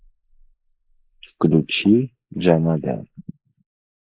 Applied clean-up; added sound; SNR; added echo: neural mask model Resemble Enhance denoiser.